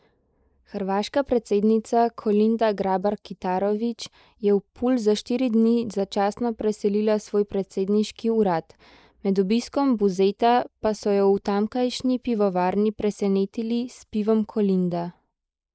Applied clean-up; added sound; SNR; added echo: neural mask model Resemble Enhance denoiser.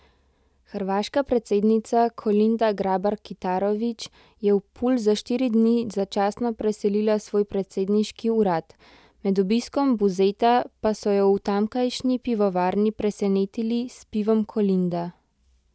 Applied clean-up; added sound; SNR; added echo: none; none; none; none.